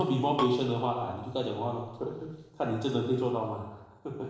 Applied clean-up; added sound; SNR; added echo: neural separator model SepFormer DNS4.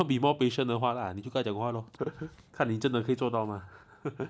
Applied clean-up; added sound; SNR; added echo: none; none; none; none.